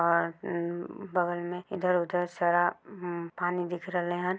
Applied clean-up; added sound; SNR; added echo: none; none; none; none.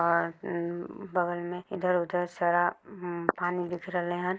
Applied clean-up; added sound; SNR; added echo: neural mask model Resemble Enhance denoiser.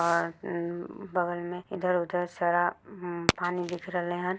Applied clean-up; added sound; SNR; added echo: none; Fireworks; 10 dB; none.